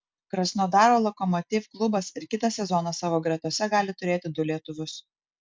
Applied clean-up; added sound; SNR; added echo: none; none; none; none.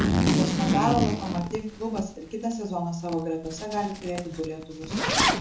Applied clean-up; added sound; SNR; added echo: none; Zipper (clothing); -3 dB; reverberation time 0.6 s.